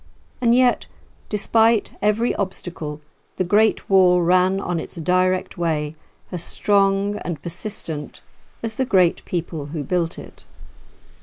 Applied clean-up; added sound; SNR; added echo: neural mask model Resemble Enhance denoiser.